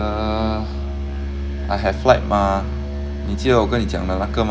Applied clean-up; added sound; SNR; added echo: none; Musical instrument; 4 dB; none.